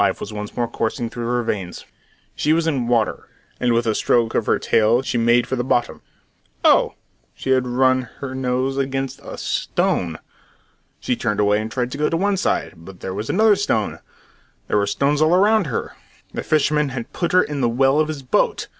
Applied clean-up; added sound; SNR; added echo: none; none; none; none.